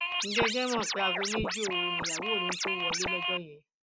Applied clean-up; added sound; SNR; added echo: none; Scratching (performance technique); -4 dB; none.